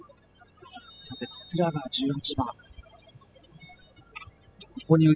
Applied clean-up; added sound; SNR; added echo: classical method spectral subtraction.